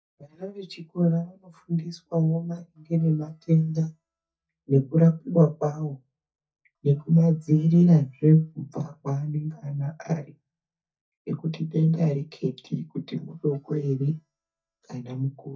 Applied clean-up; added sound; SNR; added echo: neural mask model DeepFilterNet 3.